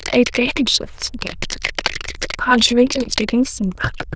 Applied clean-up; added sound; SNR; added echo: neural diffusion model UNIVERSE++.